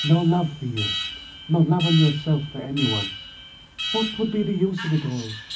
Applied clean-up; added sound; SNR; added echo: none; Alarm; 9 dB; reverberation time 0.4 s.